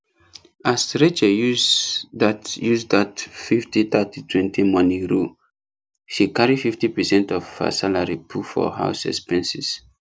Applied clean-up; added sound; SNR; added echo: none; none; none; none.